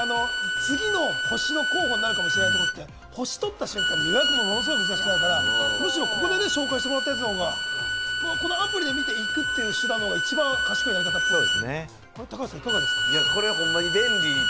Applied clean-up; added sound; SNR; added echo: none; Bowed string instrument; -4 dB; none.